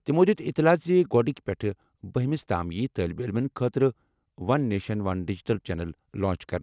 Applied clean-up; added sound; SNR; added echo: none; none; none; none.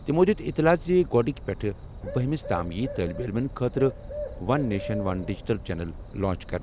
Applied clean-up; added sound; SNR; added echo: none; Bird; 11 dB; none.